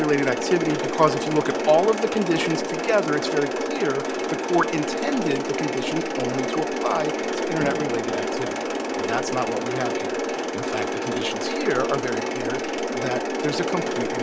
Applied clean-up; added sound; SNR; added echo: none; Mechanisms; 1 dB; none.